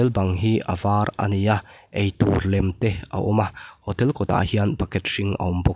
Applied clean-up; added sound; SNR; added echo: none; none; none; none.